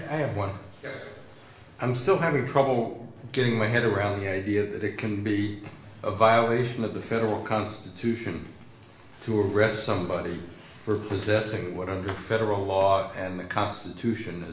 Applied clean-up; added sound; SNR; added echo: none; none; none; reverberation time 0.5 s.